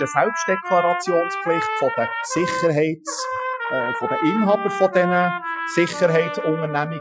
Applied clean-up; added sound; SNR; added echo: classical method Wiener filter.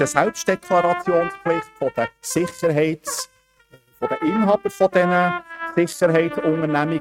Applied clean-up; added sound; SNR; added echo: neural mask model RNNoise.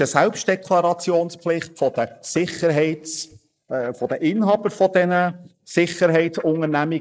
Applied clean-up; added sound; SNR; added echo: neural mask model Resemble Enhance denoiser.